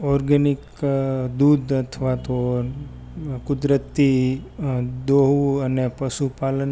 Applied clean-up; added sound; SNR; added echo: none; Bass guitar; 20 dB; none.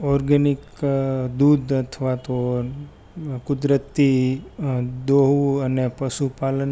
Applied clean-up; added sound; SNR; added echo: none; none; none; none.